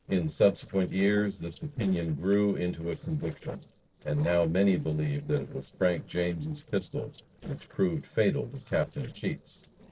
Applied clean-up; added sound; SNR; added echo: neural separator model SepFormer DNS4.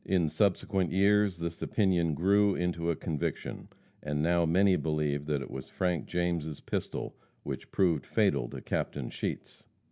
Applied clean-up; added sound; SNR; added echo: none; none; none; none.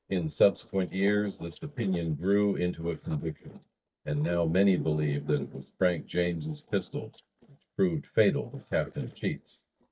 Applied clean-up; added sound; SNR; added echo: neural mask model DeepFilterNet 3.